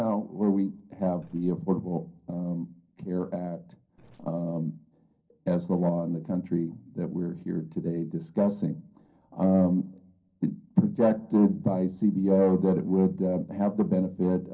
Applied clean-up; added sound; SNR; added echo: neural separator model SepFormer DNS4.